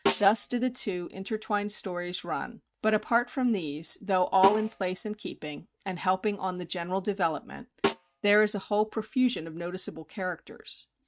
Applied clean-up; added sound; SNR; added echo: neural mask model RNNoise.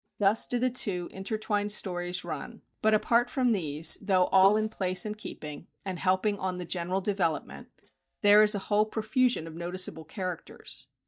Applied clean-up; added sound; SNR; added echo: neural mask model DeepFilterNet 3.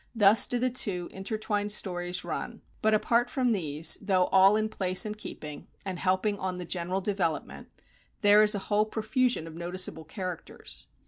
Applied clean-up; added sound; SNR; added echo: none; none; none; none.